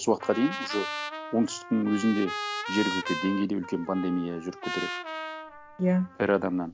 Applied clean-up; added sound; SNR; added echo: none; Trumpet; 8 dB; none.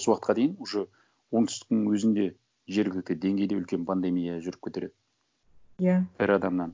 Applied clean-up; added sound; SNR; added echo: none; none; none; none.